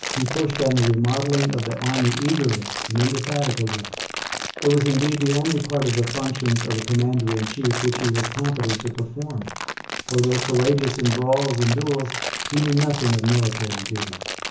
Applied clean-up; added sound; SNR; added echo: none; Crumpling, crinkling; 8 dB; reverberation time 0.7 s.